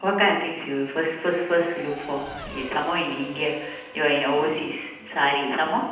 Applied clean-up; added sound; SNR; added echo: none; Race car, auto racing / Accelerating, revving, vroom; 18 dB; reverberation time 0.9 s.